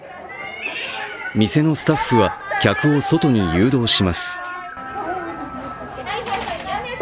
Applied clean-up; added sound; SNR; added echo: none; Meow; 16 dB; none.